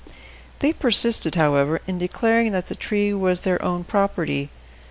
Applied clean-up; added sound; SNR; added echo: none; none; none; none.